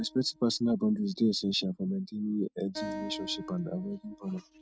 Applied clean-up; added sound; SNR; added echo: neural mask model RNNoise.